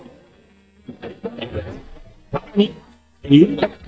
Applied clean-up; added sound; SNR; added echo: neural mask model DeepFilterNet 3.